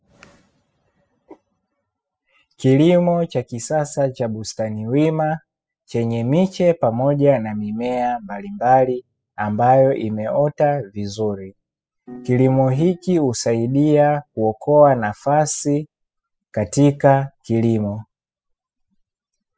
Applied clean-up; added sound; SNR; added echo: classical method spectral subtraction.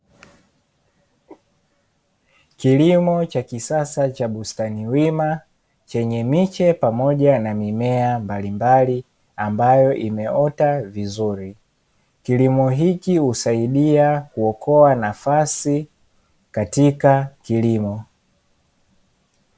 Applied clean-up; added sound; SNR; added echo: none; none; none; none.